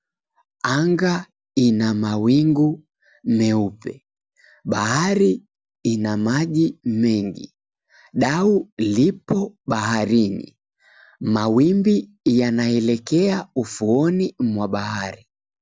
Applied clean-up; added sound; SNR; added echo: none; none; none; none.